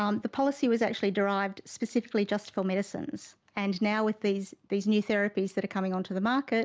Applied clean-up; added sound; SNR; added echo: none; none; none; none.